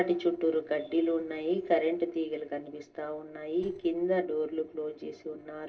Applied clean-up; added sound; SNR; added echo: neural separator model SepFormer DNS4.